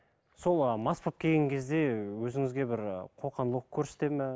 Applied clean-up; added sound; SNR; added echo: none; none; none; none.